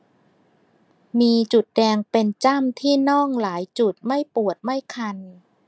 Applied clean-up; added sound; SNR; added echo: none; none; none; none.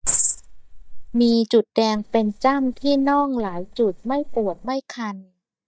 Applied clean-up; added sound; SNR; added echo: neural mask model DeepFilterNet 3.